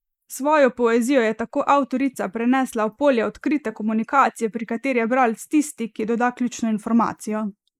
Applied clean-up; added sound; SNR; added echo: neural mask model Resemble Enhance denoiser.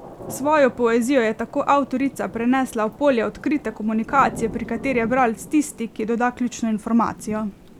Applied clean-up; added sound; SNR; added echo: none; Thunder / Rain; 17 dB; none.